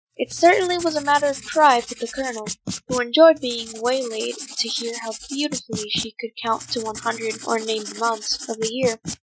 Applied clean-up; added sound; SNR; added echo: classical method Wiener filter.